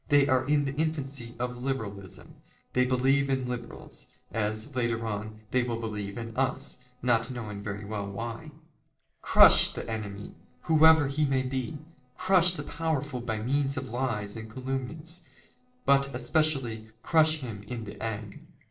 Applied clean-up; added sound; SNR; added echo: neural separator model SepFormer DNS4.